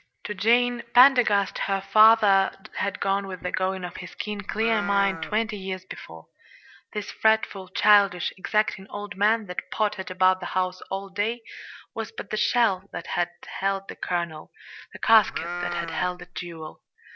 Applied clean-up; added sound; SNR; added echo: none; Livestock, farm animals, working animals; 9 dB; none.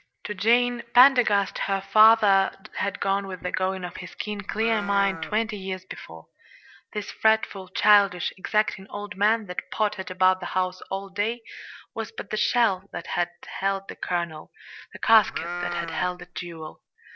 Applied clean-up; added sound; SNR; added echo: neural separator model SepFormer DNS4.